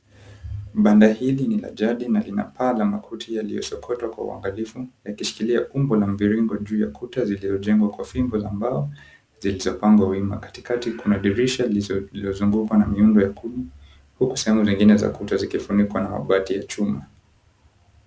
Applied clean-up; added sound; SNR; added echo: none; none; none; none.